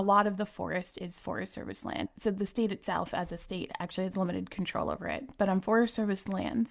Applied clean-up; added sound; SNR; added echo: none; none; none; none.